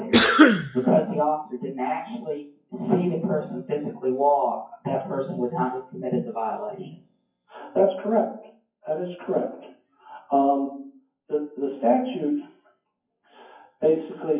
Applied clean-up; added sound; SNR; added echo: classical method WPE with log-MMSE.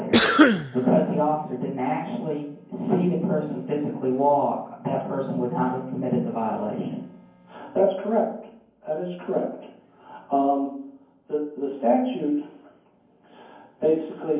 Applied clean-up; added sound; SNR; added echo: none; Cough; -5 dB; reverberation time 0.9 s.